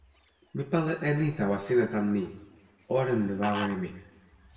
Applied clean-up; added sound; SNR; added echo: none; Fowl; 16 dB; reverberation time 0.8 s.